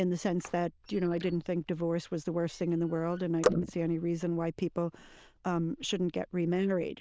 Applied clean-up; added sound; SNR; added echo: neural diffusion model UNIVERSE++.